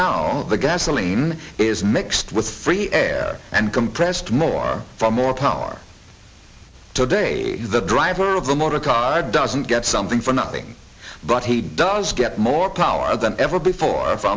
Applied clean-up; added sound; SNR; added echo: none; none; none; none.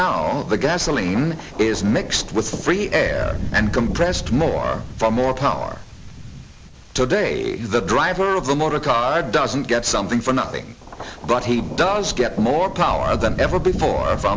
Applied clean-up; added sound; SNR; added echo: none; Thunder; 11 dB; none.